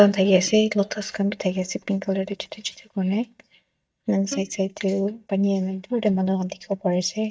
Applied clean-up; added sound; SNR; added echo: neural mask model DeepFilterNet 3.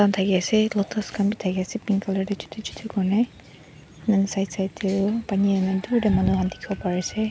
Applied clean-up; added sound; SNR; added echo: none; none; none; none.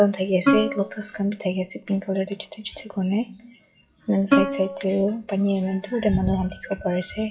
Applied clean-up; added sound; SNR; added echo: classical method WPE with log-MMSE.